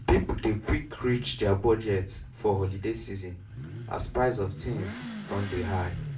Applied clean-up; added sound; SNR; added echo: none; Motorcycle / Accelerating, revving, vroom; 11 dB; reverberation time 0.3 s.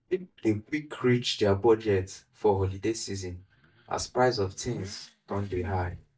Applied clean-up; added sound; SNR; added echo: neural mask model DeepFilterNet 3.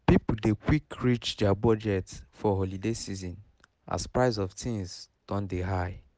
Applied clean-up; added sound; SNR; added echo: none; none; none; none.